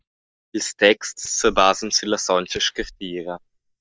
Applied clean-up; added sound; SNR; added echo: neural mask model DeepFilterNet 3.